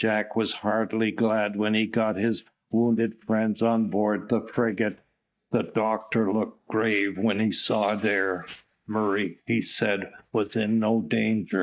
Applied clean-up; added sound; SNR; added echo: neural mask model DeepFilterNet 3.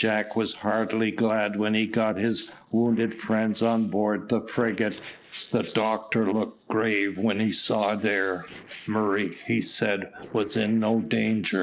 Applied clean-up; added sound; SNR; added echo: neural separator model SepFormer DNS4.